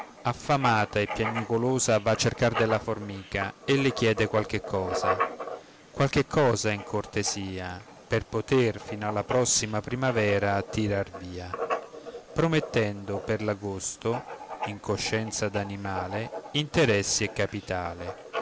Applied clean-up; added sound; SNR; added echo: none; Writing; 10 dB; none.